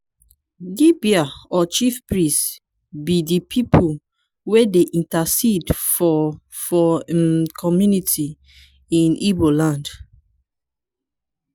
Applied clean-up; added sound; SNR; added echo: none; none; none; none.